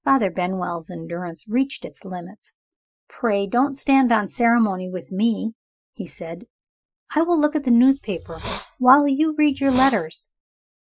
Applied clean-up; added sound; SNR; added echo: classical method Wiener filter.